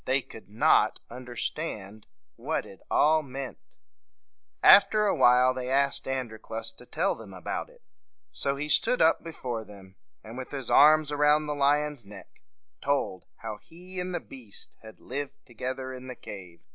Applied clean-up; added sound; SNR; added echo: none; none; none; none.